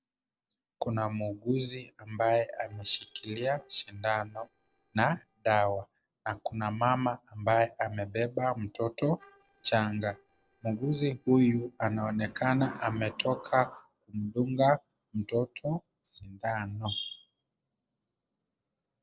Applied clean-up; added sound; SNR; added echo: neural separator model SepFormer DNS4.